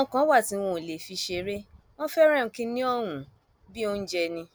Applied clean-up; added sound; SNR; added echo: none; none; none; none.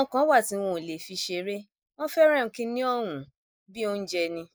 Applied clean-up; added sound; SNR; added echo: neural mask model Resemble Enhance denoiser.